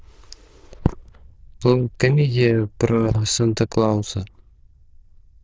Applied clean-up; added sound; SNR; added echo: neural diffusion model UNIVERSE++.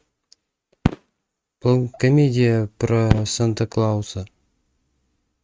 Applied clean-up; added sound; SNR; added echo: neural mask model RNNoise.